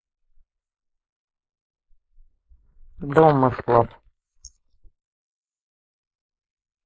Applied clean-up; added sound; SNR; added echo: neural mask model Resemble Enhance denoiser.